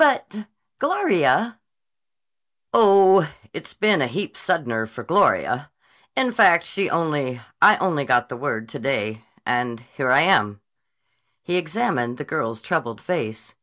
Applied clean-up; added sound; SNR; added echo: none; none; none; none.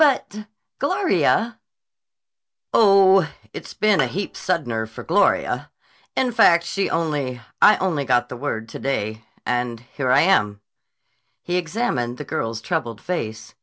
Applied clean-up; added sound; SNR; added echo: none; Bowed string instrument; 14 dB; none.